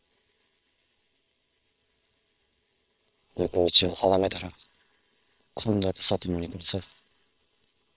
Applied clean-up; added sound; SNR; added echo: neural separator model SepFormer WHAM!.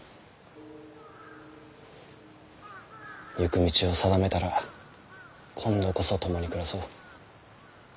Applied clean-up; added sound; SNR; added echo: none; none; none; none.